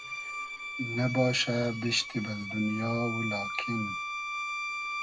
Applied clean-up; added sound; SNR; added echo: none; Bowed string instrument; 4 dB; reverberation time 0.3 s.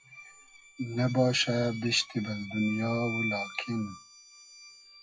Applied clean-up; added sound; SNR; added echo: classical method WPE with log-MMSE.